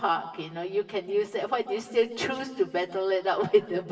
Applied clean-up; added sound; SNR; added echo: none; none; none; reverberation time 1.4 s.